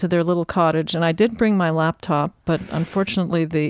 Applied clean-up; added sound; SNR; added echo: none; none; none; none.